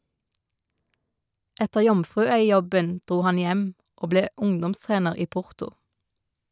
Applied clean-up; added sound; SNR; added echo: none; none; none; none.